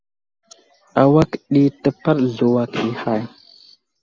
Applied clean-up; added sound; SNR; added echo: none; none; none; none.